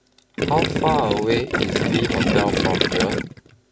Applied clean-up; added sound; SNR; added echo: none; Gurgling; -3 dB; none.